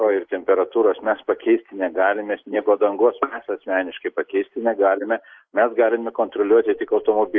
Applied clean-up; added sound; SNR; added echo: neural mask model Resemble Enhance denoiser.